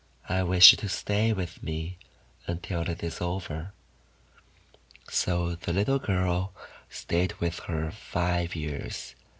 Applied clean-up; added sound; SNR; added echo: none; none; none; none.